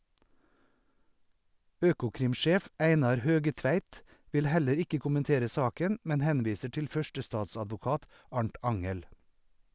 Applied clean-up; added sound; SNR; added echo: none; none; none; none.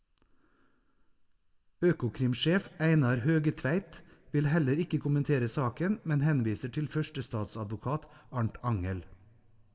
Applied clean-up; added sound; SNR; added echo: none; none; none; reverberation time 0.5 s.